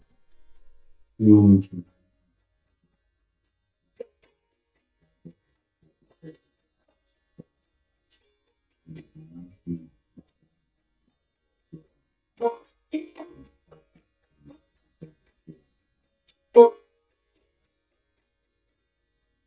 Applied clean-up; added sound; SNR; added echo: neural mask model DeepFilterNet 3.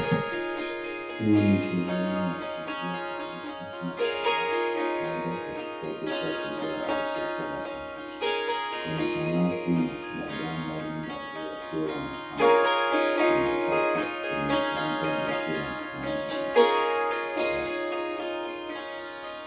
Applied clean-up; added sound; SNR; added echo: none; Harp; -5 dB; reverberation time 0.5 s.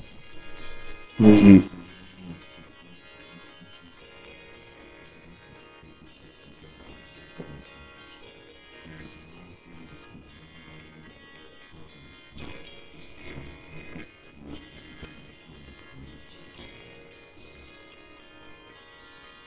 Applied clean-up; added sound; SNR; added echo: neural separator model SepFormer WHAMR!.